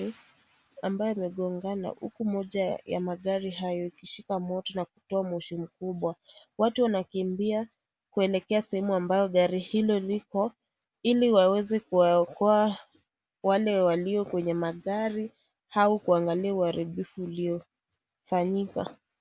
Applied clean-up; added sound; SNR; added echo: none; none; none; none.